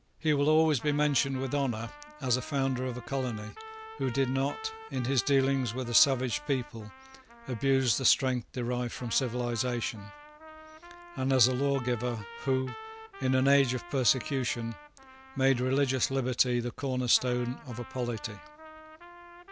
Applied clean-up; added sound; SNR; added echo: none; Trumpet; 18 dB; none.